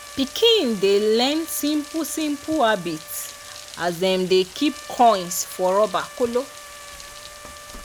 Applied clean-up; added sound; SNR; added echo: none; Rain + Trumpet; 17 dB; none.